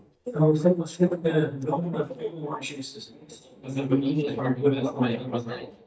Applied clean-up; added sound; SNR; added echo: neural mask model DeepFilterNet 3.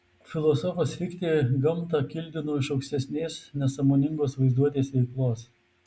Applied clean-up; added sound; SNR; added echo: none; none; none; none.